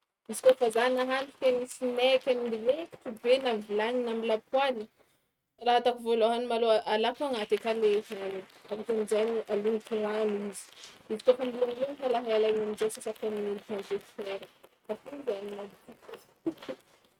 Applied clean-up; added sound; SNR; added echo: neural mask model RNNoise.